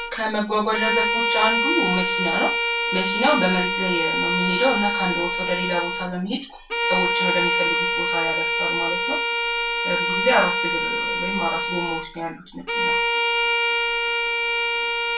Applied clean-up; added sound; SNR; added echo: none; Bowed string instrument; -3 dB; reverberation time 0.3 s.